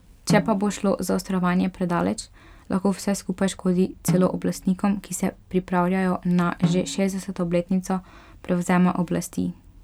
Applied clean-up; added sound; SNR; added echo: none; Snare drum; 8 dB; none.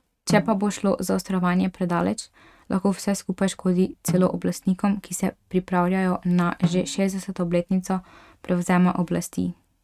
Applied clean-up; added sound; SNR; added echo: neural mask model RNNoise.